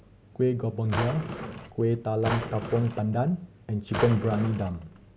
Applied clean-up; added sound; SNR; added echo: none; Drawer open or close; 8 dB; none.